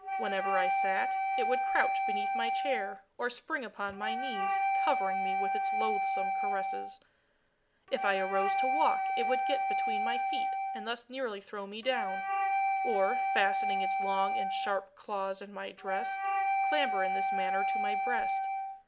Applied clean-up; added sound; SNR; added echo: none; Wind instrument, woodwind instrument; -4 dB; none.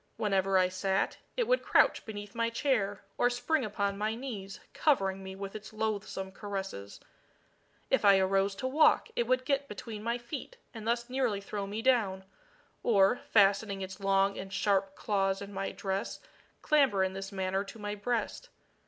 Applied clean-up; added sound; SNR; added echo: none; none; none; none.